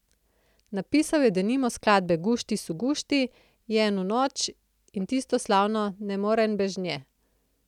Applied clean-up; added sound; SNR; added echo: none; none; none; none.